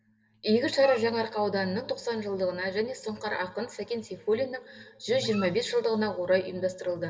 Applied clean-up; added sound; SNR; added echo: none; Dog; 18 dB; reverberation time 1.0 s.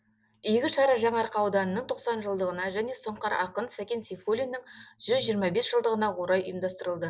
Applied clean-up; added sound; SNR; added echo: none; none; none; none.